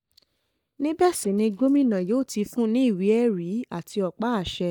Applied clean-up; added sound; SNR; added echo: neural mask model DeepFilterNet 3.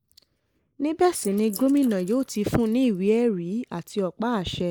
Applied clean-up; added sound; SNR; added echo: neural mask model Resemble Enhance denoiser.